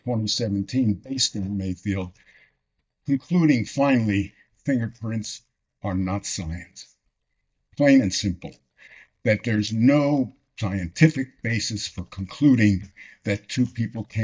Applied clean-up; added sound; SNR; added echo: neural mask model DeepFilterNet 3.